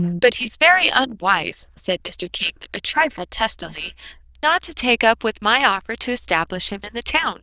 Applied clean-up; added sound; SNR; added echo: neural diffusion model UNIVERSE++.